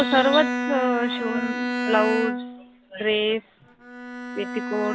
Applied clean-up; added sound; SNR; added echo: none; Bowed string instrument; 4 dB; none.